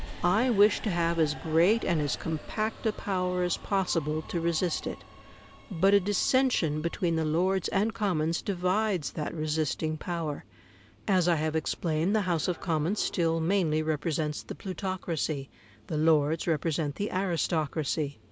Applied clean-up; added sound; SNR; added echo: none; Subway, metro, underground; 18 dB; none.